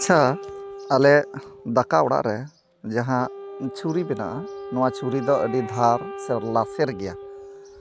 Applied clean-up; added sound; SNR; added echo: none; Wind instrument, woodwind instrument; 13 dB; none.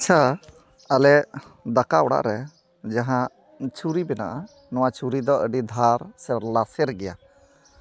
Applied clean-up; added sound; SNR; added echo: none; none; none; none.